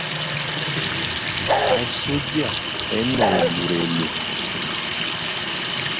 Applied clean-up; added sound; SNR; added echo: none; Bark + Sink (filling or washing) / Water tap, faucet; -5 dB; none.